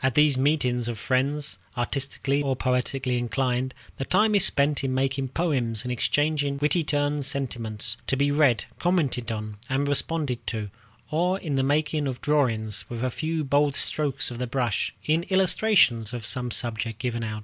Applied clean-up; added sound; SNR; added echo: none; none; none; none.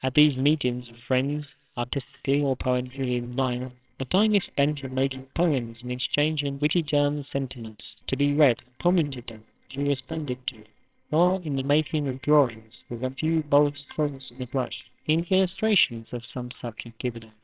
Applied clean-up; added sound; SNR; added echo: neural separator model SepFormer WHAMR!.